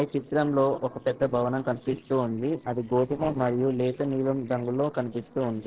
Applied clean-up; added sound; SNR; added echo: neural separator model SepFormer DNS4.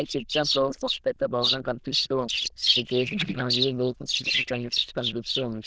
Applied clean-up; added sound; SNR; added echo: neural diffusion model UNIVERSE++.